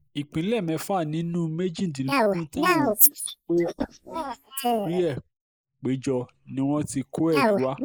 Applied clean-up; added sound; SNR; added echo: neural mask model Resemble Enhance denoiser.